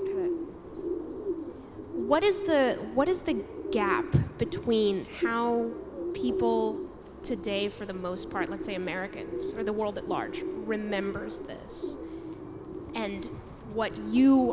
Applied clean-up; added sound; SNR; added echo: none; Bird; 5 dB; none.